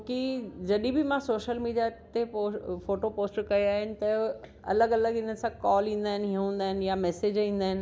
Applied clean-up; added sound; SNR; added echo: none; none; none; none.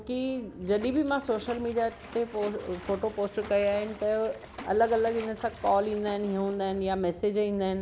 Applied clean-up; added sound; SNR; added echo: none; Splash, splatter; 18 dB; none.